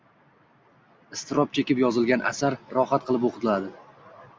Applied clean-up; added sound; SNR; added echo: none; none; none; none.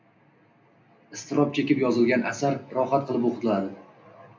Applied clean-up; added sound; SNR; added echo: none; none; none; reverberation time 0.3 s.